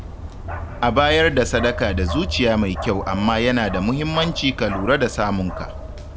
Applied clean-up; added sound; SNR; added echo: none; Bark; 8 dB; none.